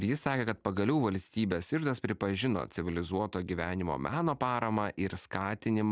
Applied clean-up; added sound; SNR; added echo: none; none; none; none.